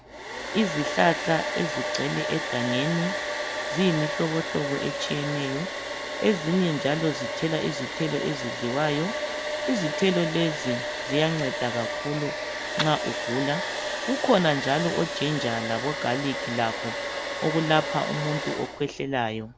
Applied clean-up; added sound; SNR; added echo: none; Domestic sounds, home sounds; 3 dB; none.